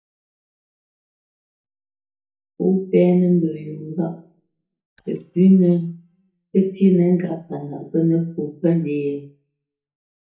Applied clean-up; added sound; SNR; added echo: neural mask model DeepFilterNet 3.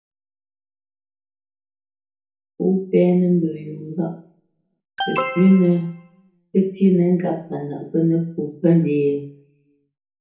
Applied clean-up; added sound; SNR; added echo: none; Alarm; 7 dB; reverberation time 0.7 s.